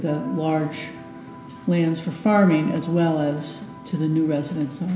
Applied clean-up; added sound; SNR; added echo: none; Electric guitar; 19 dB; none.